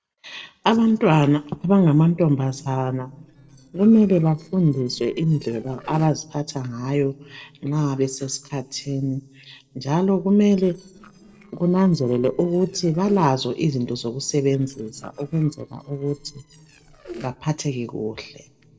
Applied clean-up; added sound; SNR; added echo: neural separator model SepFormer DNS4.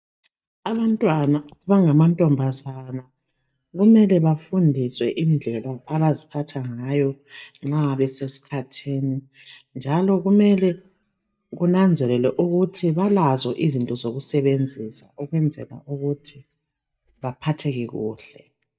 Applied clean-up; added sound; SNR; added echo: neural mask model DeepFilterNet 3.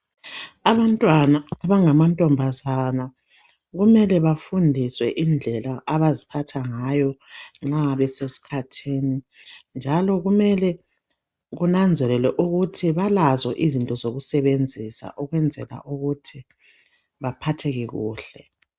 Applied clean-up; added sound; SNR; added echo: none; none; none; none.